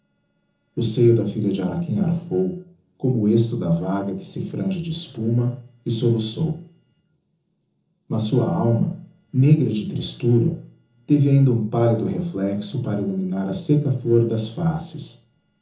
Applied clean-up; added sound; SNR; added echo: neural separator model SepFormer DNS4.